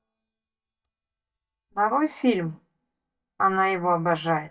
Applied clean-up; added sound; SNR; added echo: neural mask model DeepFilterNet 3.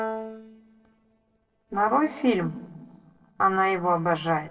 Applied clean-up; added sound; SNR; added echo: neural separator model SepFormer DNS4.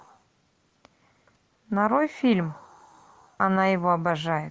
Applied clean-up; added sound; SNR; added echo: none; none; none; none.